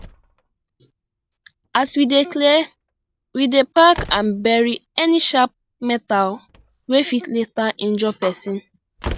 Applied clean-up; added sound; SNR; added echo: none; Slam; 19 dB; none.